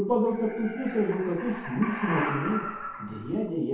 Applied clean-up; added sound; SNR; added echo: none; Animal; 8 dB; reverberation time 0.7 s.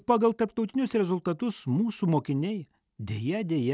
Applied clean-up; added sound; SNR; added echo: none; none; none; none.